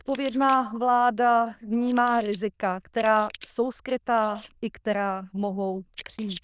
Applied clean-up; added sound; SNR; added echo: neural diffusion model UNIVERSE++.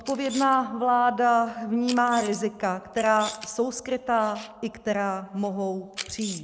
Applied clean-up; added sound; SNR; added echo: neural mask model Resemble Enhance denoiser.